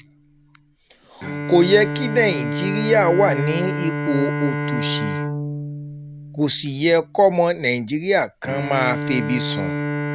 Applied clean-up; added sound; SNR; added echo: none; Bowed string instrument; 5 dB; none.